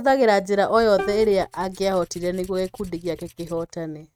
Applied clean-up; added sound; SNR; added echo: neural mask model RNNoise.